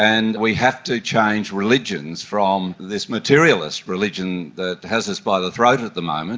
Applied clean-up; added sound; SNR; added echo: none; none; none; none.